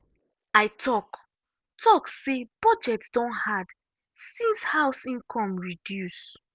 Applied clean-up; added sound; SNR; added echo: none; none; none; none.